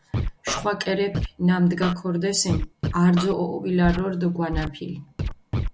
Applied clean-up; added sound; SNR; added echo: none; Scratching (performance technique); 7 dB; none.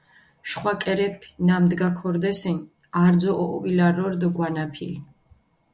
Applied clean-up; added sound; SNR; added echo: none; none; none; none.